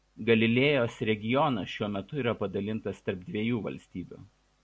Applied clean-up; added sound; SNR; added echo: none; none; none; none.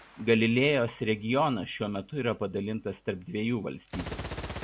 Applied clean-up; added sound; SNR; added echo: none; Gunshot, gunfire; 15 dB; none.